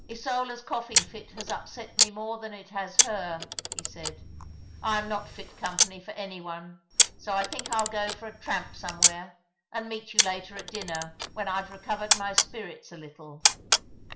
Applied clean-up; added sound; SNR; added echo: none; Camera; -5 dB; reverberation time 0.4 s.